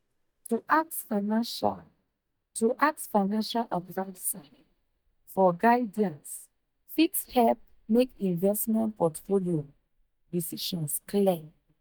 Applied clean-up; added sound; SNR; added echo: neural mask model DeepFilterNet 3.